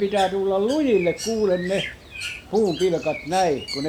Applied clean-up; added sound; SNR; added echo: none; Bird + Bird; 13 dB; none.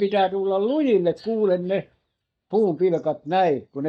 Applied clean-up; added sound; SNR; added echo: neural mask model DeepFilterNet 3.